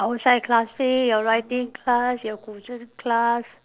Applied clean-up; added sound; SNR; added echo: neural separator model SepFormer DNS4.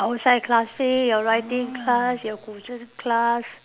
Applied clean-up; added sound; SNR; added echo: none; Domestic sounds, home sounds; 17 dB; none.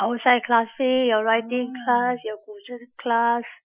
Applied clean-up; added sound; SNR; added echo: classical method Wiener filter.